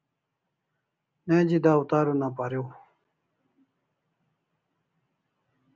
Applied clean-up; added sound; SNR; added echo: none; none; none; none.